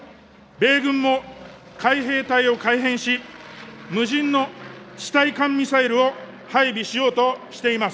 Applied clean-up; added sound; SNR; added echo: none; Aircraft; 20 dB; none.